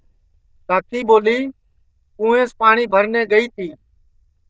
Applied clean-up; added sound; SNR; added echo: neural diffusion model UNIVERSE++.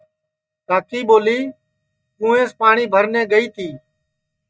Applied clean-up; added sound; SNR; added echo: neural mask model RNNoise.